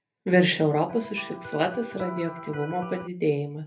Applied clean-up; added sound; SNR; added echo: none; Electric guitar; 13 dB; reverberation time 0.3 s.